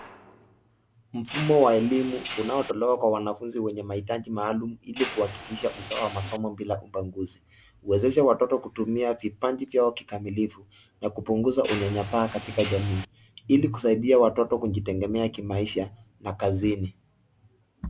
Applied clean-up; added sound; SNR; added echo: none; Mechanisms; 14 dB; none.